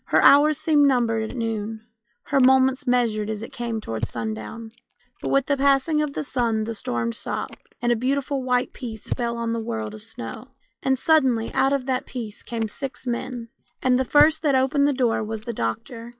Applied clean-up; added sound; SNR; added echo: classical method log-MMSE.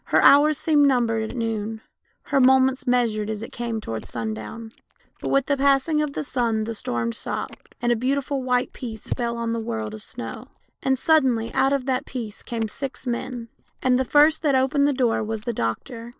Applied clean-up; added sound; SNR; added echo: neural separator model SepFormer DNS4.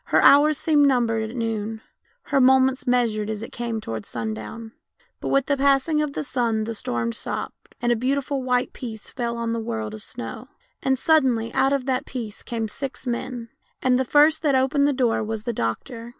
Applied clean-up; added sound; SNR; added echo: none; none; none; none.